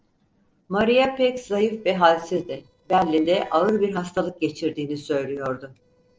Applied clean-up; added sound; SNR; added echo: neural separator model SepFormer DNS4.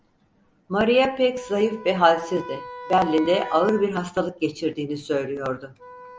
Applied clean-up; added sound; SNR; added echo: none; Wind instrument, woodwind instrument; 17 dB; none.